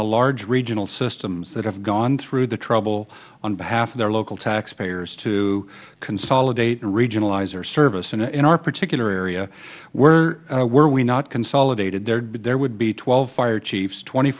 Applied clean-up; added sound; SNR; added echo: none; none; none; none.